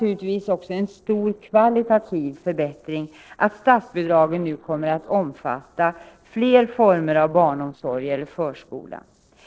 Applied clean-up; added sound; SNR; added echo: neural separator model SepFormer DNS4.